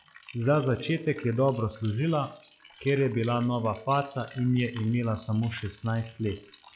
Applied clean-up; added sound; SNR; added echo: classical method log-MMSE.